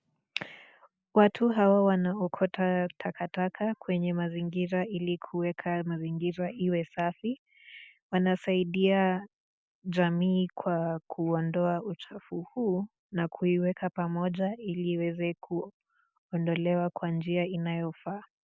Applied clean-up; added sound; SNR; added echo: none; none; none; none.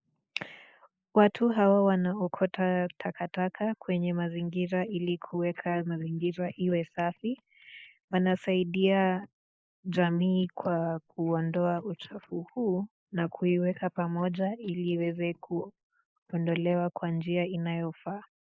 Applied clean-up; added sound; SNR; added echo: neural mask model Resemble Enhance denoiser.